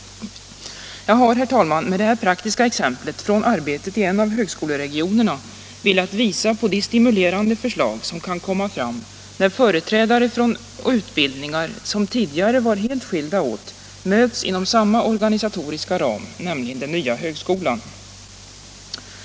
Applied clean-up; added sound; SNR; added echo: none; none; none; none.